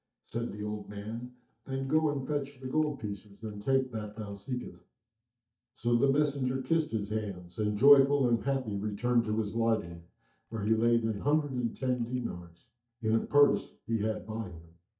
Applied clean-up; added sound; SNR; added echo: neural mask model DeepFilterNet 3.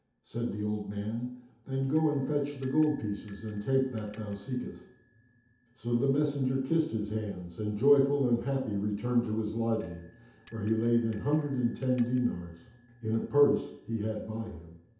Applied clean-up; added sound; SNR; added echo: none; Bell; 19 dB; reverberation time 0.8 s.